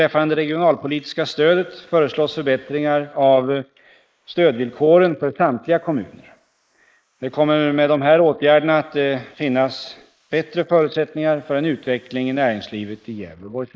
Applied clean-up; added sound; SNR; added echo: neural mask model Resemble Enhance denoiser.